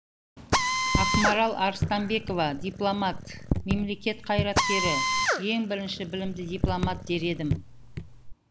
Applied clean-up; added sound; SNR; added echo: none; Drill + Raindrop / Drip; 0 dB; none.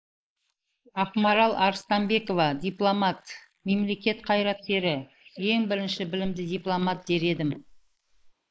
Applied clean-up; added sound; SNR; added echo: neural mask model Resemble Enhance denoiser.